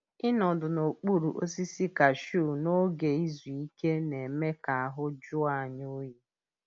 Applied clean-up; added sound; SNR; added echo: none; none; none; none.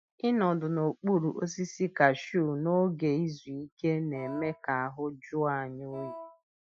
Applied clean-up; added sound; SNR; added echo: classical method Wiener filter.